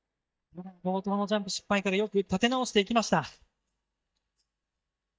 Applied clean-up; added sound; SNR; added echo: neural mask model DeepFilterNet 3.